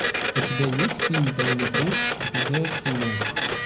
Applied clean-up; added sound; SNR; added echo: none; Printer; -2 dB; reverberation time 0.4 s.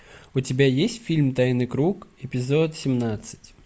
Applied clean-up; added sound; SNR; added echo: none; none; none; none.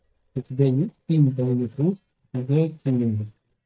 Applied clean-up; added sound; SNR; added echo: neural mask model DeepFilterNet 3.